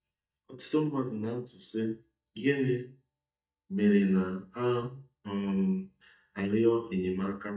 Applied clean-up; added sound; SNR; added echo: neural mask model DeepFilterNet 3.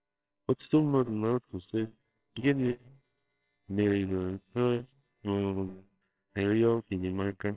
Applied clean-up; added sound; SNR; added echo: neural separator model SepFormer WHAMR!.